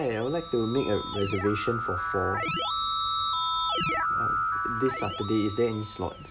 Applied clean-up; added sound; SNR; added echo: none; Keyboard (musical); 0 dB; none.